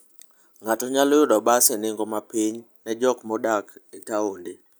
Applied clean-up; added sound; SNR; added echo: none; none; none; none.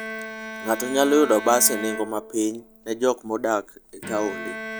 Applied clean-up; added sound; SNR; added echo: none; Bowed string instrument; 11 dB; none.